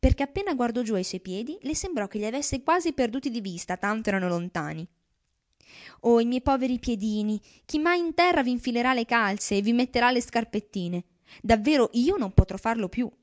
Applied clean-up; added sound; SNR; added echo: none; none; none; none.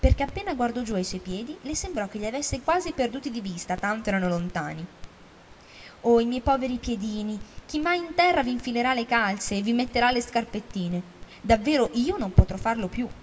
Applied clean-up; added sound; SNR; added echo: none; Crackle; 18 dB; reverberation time 0.8 s.